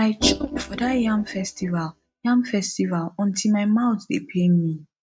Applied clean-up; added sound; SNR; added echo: neural mask model RNNoise.